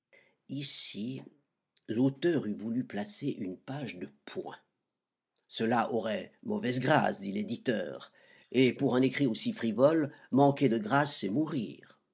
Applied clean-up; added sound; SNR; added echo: neural mask model Resemble Enhance denoiser.